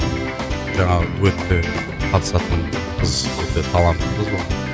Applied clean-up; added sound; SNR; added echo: none; none; none; none.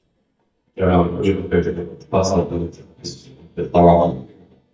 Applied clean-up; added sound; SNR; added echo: neural mask model DeepFilterNet 3.